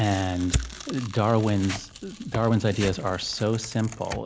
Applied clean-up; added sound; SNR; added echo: none; Fire + Tearing; 10 dB; none.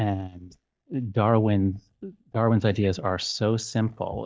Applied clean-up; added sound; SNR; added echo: neural mask model DeepFilterNet 3.